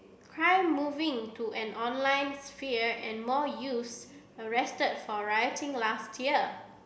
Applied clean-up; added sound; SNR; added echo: none; none; none; none.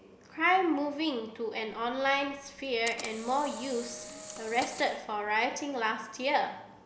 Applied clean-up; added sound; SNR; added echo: none; Camera; 14 dB; none.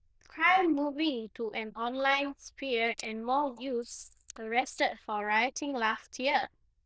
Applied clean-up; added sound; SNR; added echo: neural diffusion model UNIVERSE++.